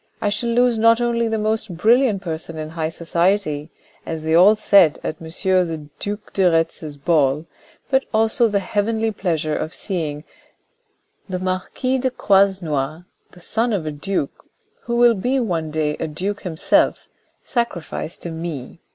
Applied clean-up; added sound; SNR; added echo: none; none; none; none.